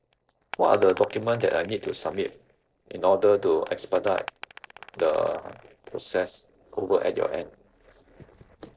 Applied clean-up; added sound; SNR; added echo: neural separator model SepFormer DNS4.